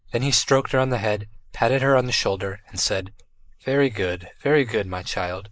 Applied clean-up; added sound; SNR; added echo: neural mask model Resemble Enhance denoiser.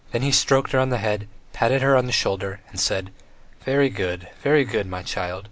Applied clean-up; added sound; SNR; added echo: none; none; none; none.